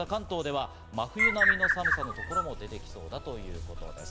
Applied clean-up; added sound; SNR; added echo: none; Bird; -4 dB; none.